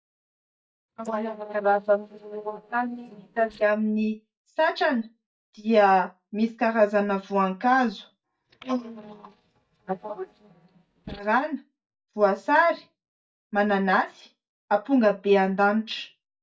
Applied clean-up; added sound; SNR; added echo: neural mask model DeepFilterNet 3.